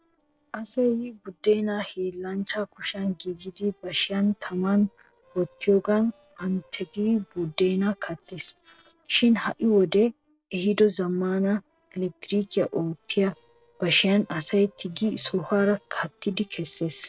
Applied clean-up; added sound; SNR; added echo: neural separator model SepFormer DNS4.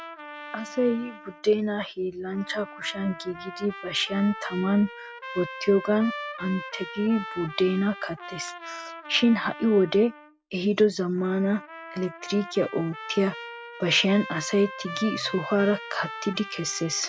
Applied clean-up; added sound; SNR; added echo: none; Trumpet; 13 dB; none.